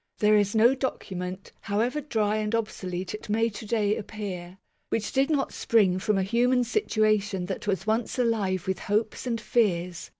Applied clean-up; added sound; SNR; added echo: none; none; none; none.